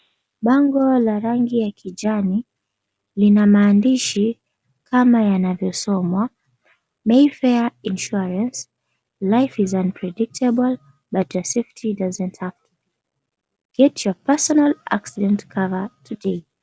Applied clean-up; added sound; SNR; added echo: none; none; none; none.